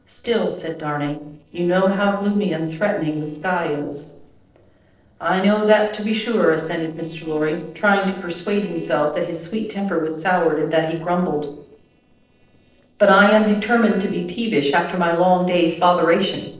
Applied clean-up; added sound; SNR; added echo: neural separator model SepFormer DNS4.